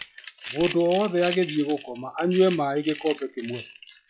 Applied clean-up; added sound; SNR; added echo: classical method log-MMSE.